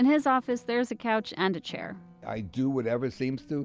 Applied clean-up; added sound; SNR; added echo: none; none; none; none.